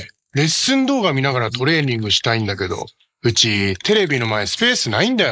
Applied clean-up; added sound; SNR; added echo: neural mask model Resemble Enhance denoiser.